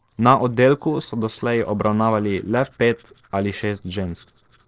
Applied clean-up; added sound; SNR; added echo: neural separator model SepFormer DNS4.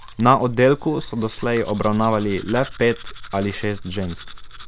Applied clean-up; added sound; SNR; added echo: none; Domestic sounds, home sounds; 13 dB; none.